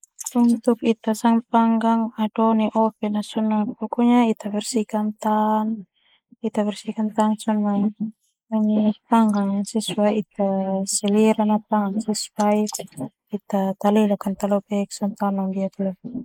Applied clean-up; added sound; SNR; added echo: neural mask model Resemble Enhance denoiser.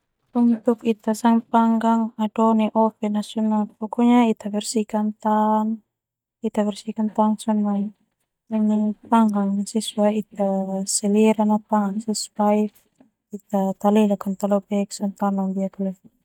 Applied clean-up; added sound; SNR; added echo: neural mask model DeepFilterNet 3.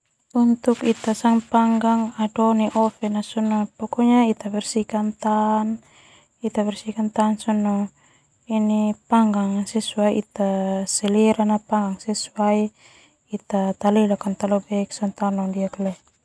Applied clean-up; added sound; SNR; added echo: none; none; none; none.